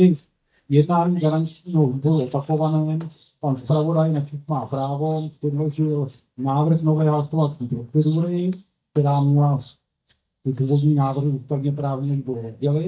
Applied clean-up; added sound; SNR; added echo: neural mask model DeepFilterNet 3.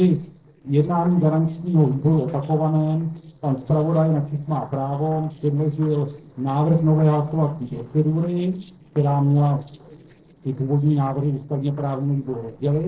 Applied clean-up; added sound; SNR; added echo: neural separator model SepFormer DNS4.